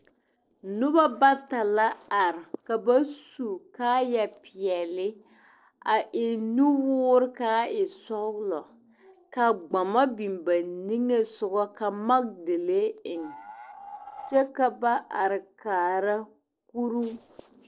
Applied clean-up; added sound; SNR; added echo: neural separator model SepFormer DNS4.